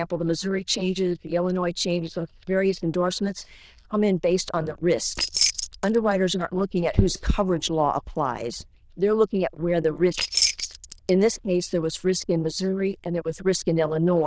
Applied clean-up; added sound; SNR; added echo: neural diffusion model UNIVERSE++.